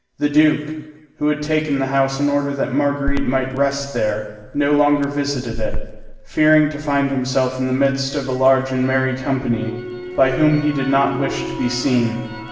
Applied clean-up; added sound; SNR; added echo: none; Crackle; 10 dB; reverberation time 1.1 s.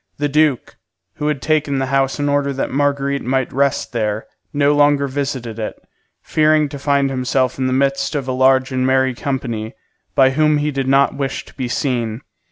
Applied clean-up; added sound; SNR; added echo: none; none; none; none.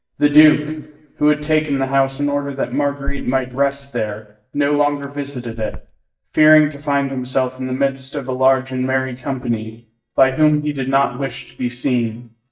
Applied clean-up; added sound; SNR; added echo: neural mask model DeepFilterNet 3.